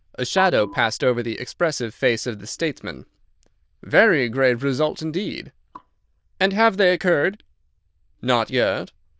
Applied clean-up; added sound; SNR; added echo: neural diffusion model UNIVERSE++.